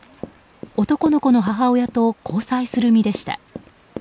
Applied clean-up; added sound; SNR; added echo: none; Run; 18 dB; none.